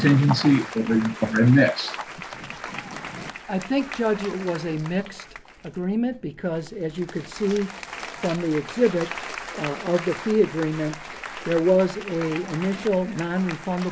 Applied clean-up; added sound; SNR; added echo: none; Applause; 13 dB; none.